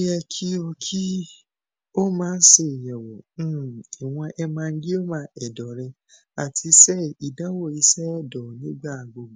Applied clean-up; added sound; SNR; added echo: none; none; none; none.